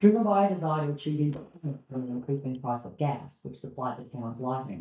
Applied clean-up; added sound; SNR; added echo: neural mask model DeepFilterNet 3.